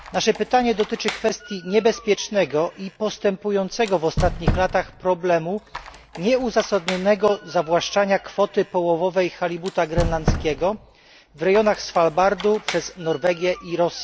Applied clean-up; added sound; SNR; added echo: none; Squeak; 10 dB; none.